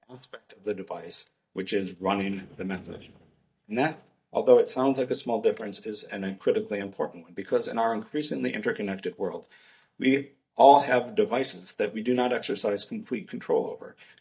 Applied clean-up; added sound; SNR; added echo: neural mask model DeepFilterNet 3.